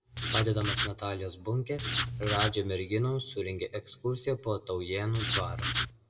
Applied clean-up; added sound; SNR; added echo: none; Writing; -3 dB; reverberation time 0.8 s.